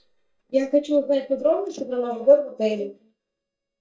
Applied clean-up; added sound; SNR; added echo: neural mask model DeepFilterNet 3.